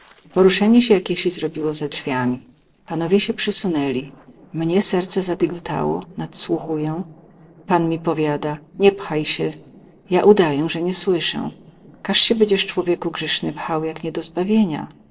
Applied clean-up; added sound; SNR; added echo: neural separator model SepFormer DNS4.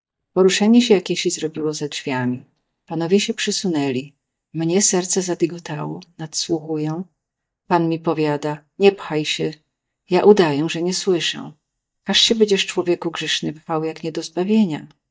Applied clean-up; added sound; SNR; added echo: neural mask model DeepFilterNet 3.